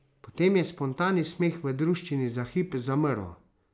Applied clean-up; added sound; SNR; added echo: none; none; none; none.